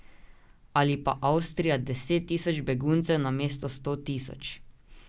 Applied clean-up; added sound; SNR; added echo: none; none; none; none.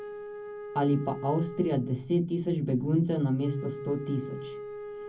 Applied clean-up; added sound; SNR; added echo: none; Wind instrument, woodwind instrument; 12 dB; reverberation time 0.3 s.